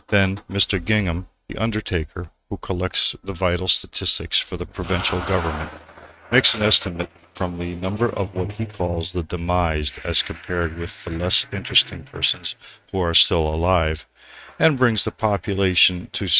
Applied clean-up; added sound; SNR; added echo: neural mask model RNNoise.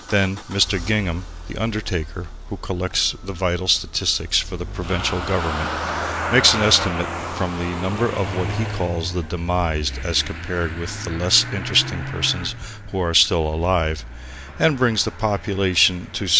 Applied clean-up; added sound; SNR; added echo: none; Engine starting / Motor vehicle (road); 8 dB; none.